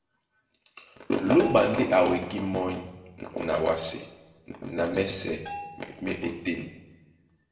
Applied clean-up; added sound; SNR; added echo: none; Bell; 16 dB; reverberation time 1.0 s.